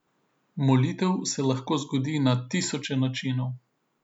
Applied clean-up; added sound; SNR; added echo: none; none; none; none.